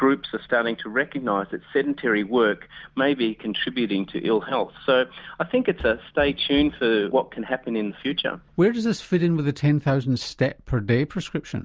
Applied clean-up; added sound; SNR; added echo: none; Knock; 17 dB; none.